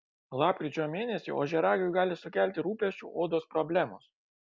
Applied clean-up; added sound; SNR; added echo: none; none; none; none.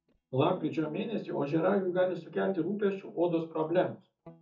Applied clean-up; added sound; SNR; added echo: neural mask model DeepFilterNet 3.